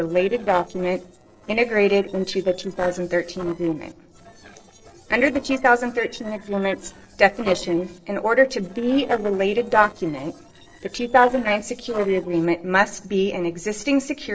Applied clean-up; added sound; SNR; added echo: neural separator model SepFormer DNS4.